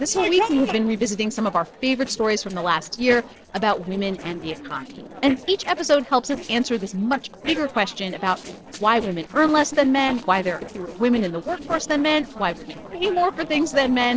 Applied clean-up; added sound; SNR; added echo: neural separator model SepFormer DNS4.